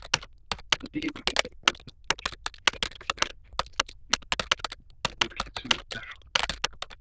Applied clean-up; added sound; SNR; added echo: neural diffusion model UNIVERSE++.